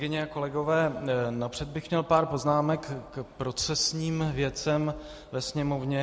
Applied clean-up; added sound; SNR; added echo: none; none; none; none.